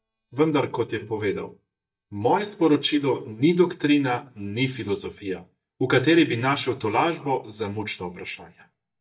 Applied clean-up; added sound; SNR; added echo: neural mask model DeepFilterNet 3.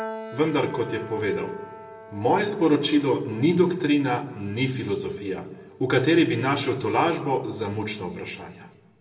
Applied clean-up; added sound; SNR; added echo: none; Piano; 19 dB; reverberation time 1.0 s.